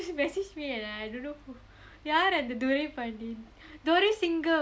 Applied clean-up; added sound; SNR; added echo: none; none; none; none.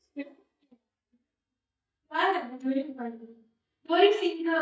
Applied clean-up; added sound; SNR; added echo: neural mask model DeepFilterNet 3.